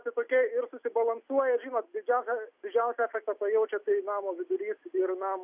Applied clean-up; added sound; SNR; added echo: none; none; none; none.